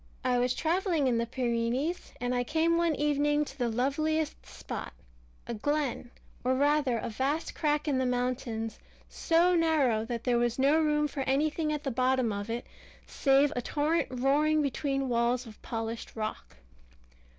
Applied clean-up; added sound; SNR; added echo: none; none; none; none.